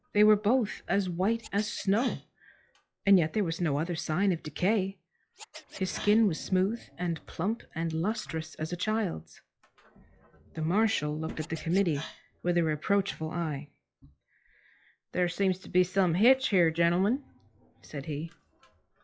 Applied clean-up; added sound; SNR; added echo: classical method log-MMSE.